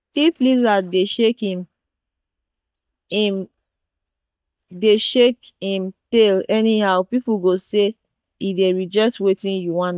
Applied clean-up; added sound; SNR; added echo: neural mask model DeepFilterNet 3.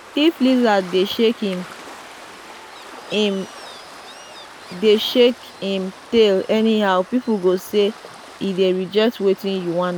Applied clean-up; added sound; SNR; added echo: none; Waves, surf; 19 dB; none.